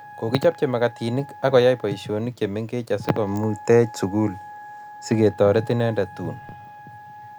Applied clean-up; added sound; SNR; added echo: none; Wind instrument, woodwind instrument; 18 dB; none.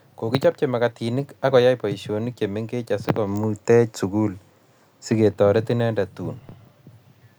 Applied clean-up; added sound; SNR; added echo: none; none; none; none.